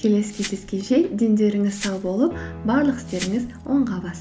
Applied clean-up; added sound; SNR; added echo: none; Glass; 18 dB; none.